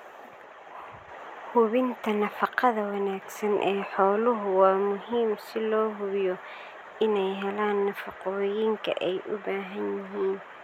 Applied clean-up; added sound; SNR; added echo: none; none; none; none.